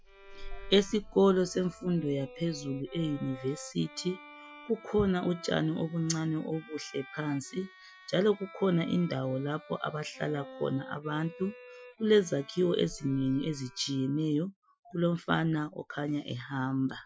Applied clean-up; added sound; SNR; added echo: classical method Wiener filter.